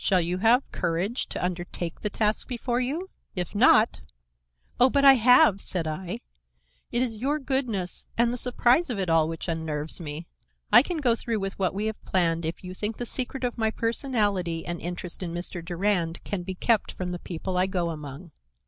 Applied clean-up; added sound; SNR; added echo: none; none; none; none.